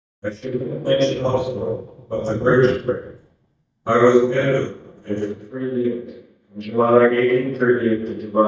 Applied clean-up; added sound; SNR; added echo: neural mask model DeepFilterNet 3.